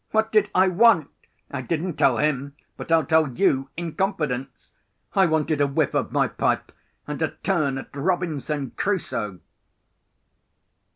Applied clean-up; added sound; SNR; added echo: none; none; none; none.